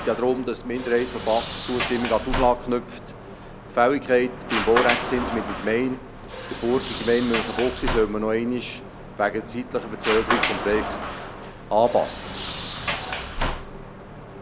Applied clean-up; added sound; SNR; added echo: none; Sliding door; 5 dB; none.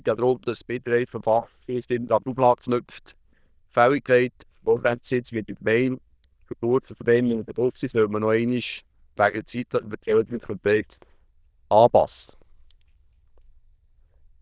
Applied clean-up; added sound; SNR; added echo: neural diffusion model UNIVERSE++.